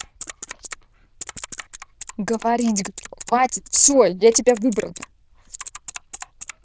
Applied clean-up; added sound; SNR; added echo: neural diffusion model UNIVERSE++.